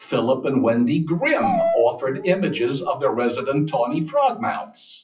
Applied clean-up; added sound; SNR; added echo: classical method WPE with log-MMSE.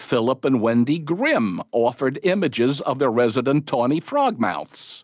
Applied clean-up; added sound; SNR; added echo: none; none; none; none.